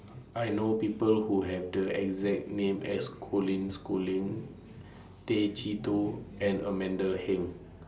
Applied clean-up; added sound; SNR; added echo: none; none; none; none.